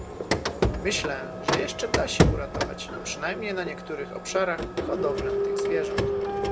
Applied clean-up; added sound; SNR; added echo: none; Printer; -4 dB; none.